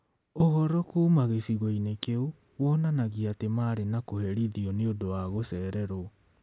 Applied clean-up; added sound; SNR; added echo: none; none; none; none.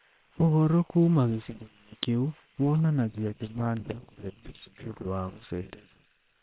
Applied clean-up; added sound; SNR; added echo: neural separator model SepFormer WHAM!.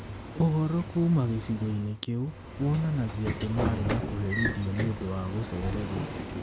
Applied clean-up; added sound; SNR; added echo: none; Sliding door / Train; 5 dB; none.